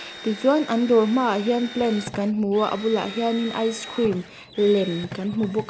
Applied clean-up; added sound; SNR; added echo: none; Drill; 15 dB; none.